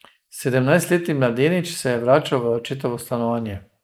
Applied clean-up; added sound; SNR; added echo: neural mask model Resemble Enhance denoiser.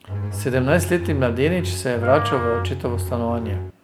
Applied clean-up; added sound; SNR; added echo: none; Wind instrument, woodwind instrument + Bowed string instrument; 4 dB; none.